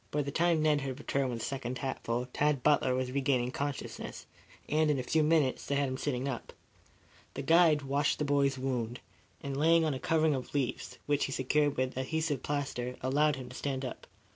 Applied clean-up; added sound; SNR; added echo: none; none; none; none.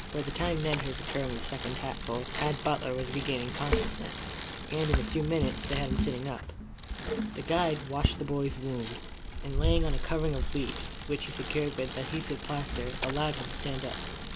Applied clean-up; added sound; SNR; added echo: none; Bicycle; 0 dB; none.